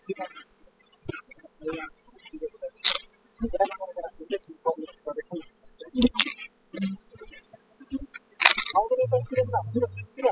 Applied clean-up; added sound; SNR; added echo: classical method spectral subtraction.